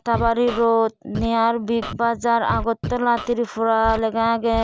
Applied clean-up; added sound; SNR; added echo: none; Scratching (performance technique); 12 dB; none.